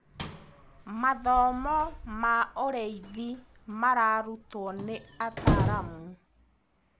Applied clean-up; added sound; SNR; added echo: none; Squeak / Slam / Wood; 4 dB; none.